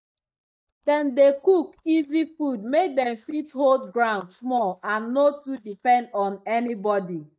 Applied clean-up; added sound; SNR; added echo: neural mask model DeepFilterNet 3.